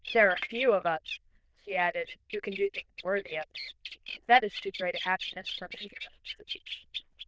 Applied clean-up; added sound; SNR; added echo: neural diffusion model UNIVERSE++.